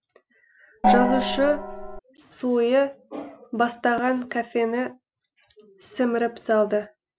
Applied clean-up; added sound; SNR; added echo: none; Gong; -3 dB; none.